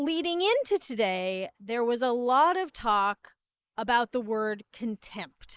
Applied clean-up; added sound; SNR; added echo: neural mask model Resemble Enhance denoiser.